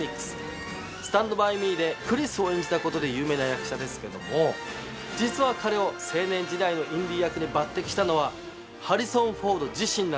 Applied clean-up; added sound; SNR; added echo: none; none; none; none.